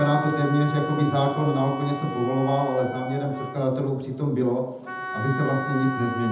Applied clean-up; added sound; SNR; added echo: none; Wind instrument, woodwind instrument; 9 dB; reverberation time 0.8 s.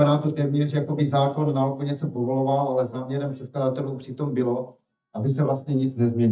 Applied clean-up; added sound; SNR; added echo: neural mask model DeepFilterNet 3.